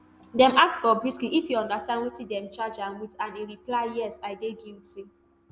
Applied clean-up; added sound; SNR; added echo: none; none; none; none.